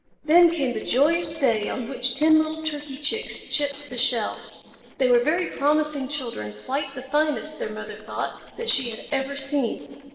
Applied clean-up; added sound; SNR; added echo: neural separator model SepFormer DNS4.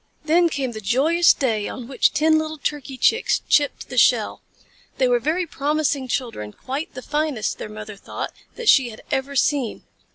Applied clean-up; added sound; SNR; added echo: none; none; none; none.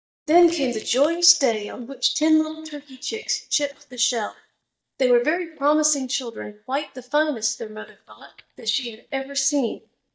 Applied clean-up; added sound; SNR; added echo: neural mask model DeepFilterNet 3.